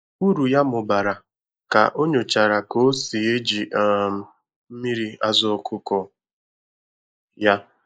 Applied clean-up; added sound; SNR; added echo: neural mask model Resemble Enhance denoiser.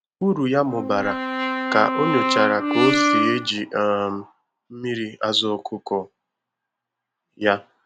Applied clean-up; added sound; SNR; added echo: none; Brass instrument; -1 dB; none.